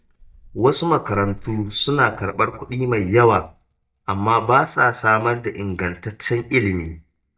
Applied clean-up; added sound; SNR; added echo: neural mask model DeepFilterNet 3.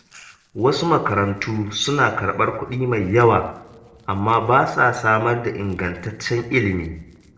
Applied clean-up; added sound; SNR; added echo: neural separator model SepFormer DNS4.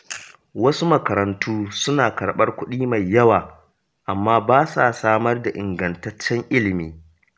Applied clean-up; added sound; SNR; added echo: none; none; none; none.